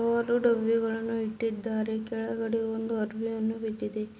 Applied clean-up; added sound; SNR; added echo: none; none; none; none.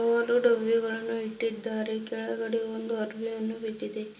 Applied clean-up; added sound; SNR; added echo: none; none; none; reverberation time 0.2 s.